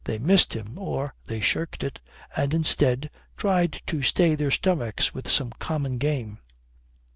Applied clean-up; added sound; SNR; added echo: none; none; none; none.